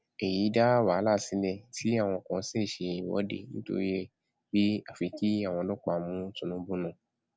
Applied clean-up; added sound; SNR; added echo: none; none; none; none.